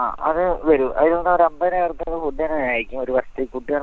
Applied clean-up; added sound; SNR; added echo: none; Rain; 13 dB; none.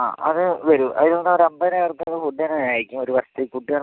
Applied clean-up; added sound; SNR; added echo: none; none; none; none.